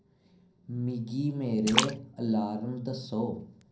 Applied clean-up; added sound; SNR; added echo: none; Splash, splatter; 3 dB; reverberation time 0.6 s.